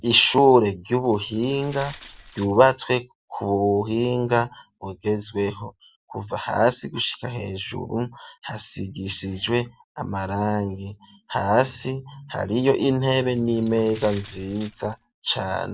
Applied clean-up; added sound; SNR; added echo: none; Glass; 18 dB; none.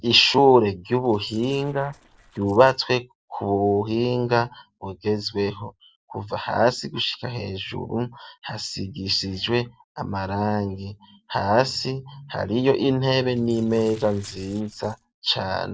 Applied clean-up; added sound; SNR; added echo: neural separator model SepFormer DNS4.